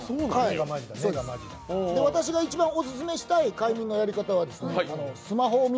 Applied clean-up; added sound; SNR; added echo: none; none; none; none.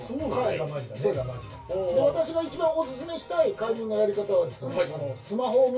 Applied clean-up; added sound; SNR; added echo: none; none; none; reverberation time 0.2 s.